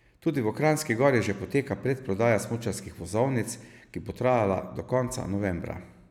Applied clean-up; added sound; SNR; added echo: none; none; none; none.